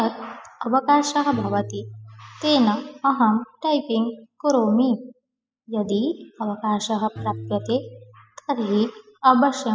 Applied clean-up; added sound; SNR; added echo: classical method spectral subtraction.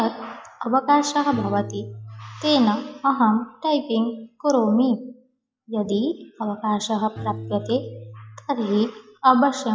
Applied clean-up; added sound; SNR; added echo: classical method log-MMSE.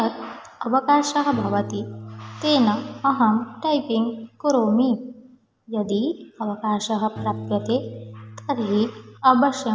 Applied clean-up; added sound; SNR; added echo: none; Piano; 16 dB; none.